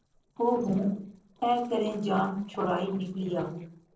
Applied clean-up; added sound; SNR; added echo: neural separator model SepFormer DNS4.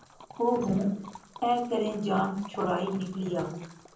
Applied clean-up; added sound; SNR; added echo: none; Liquid; 19 dB; reverberation time 0.6 s.